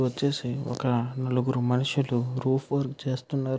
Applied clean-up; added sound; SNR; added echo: none; none; none; none.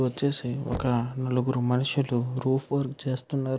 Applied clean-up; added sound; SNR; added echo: none; Knock; 17 dB; none.